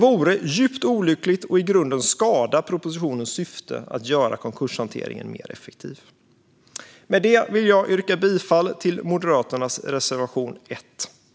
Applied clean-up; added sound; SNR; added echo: none; none; none; none.